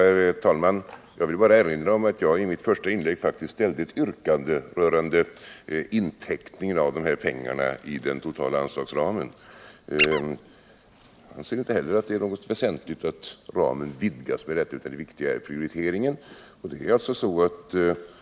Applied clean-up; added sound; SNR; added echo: none; Squeak; 5 dB; none.